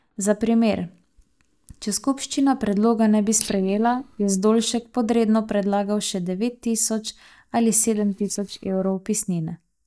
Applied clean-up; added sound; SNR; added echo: neural mask model DeepFilterNet 3.